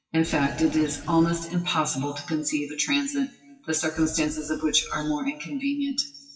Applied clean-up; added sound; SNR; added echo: classical method WPE with log-MMSE.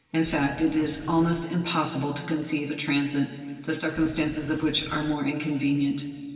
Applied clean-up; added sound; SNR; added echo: none; Sink (filling or washing); 15 dB; reverberation time 2.4 s.